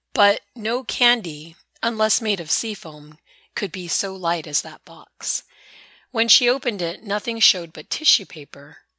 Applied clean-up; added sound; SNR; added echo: none; none; none; none.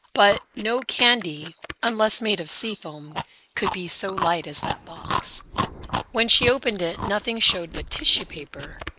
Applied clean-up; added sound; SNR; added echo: neural mask model Resemble Enhance denoiser.